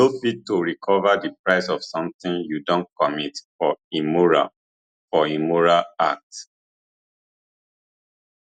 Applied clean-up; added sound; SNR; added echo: none; none; none; none.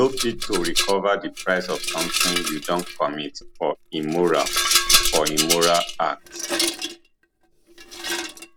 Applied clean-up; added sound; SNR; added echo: none; Rattle; 0 dB; none.